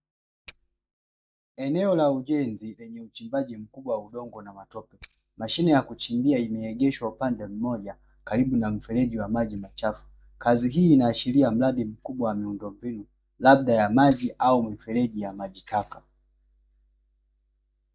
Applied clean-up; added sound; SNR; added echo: neural mask model DeepFilterNet 3.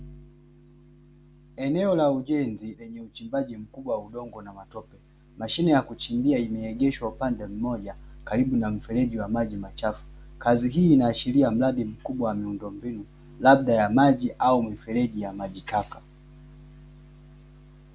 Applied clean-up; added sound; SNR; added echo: none; none; none; none.